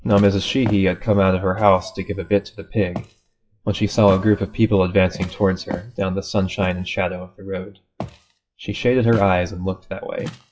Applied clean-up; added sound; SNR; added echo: classical method WPE with log-MMSE.